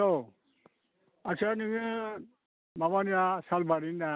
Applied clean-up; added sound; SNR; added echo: none; none; none; none.